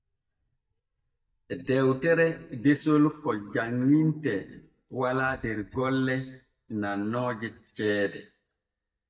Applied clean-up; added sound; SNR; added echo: neural mask model DeepFilterNet 3.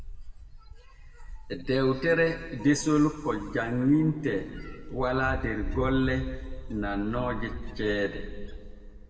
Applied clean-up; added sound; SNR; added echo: none; Wind; 9 dB; reverberation time 2.1 s.